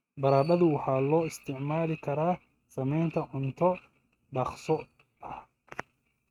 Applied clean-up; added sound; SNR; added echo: neural mask model RNNoise.